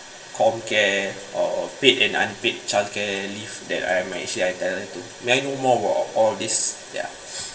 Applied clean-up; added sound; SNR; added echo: none; none; none; reverberation time 2.1 s.